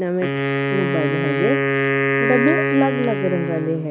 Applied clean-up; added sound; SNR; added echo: none; Wind instrument, woodwind instrument; -2 dB; none.